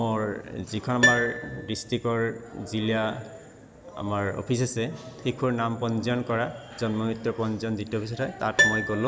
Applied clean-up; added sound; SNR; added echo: none; Piano; 4 dB; none.